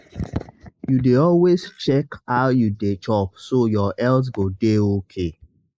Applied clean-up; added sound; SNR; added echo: neural mask model Resemble Enhance denoiser.